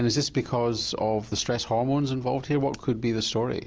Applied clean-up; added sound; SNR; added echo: none; none; none; none.